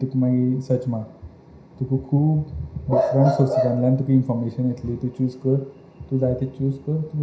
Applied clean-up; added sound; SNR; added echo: none; none; none; reverberation time 0.5 s.